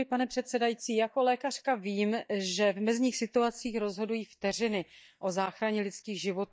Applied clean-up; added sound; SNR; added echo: neural mask model DeepFilterNet 3.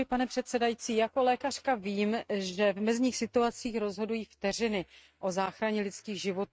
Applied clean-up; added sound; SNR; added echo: neural mask model RNNoise.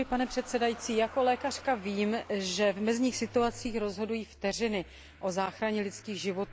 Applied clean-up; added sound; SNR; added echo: none; Engine starting / Motor vehicle (road); 20 dB; none.